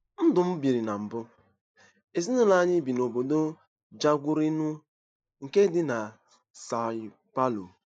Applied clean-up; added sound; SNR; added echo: neural mask model Resemble Enhance denoiser.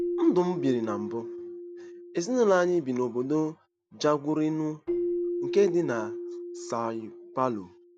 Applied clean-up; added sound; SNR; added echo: none; Keyboard (musical); 7 dB; none.